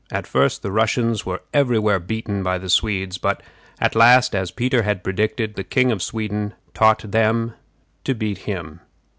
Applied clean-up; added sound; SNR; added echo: none; none; none; none.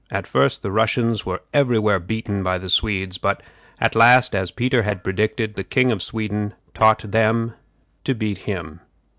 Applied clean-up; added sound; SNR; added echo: neural separator model SepFormer DNS4.